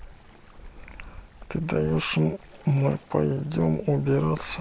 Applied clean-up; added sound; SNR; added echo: none; Waves, surf; 18 dB; none.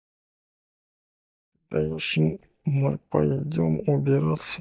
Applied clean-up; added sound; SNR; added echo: neural mask model DeepFilterNet 3.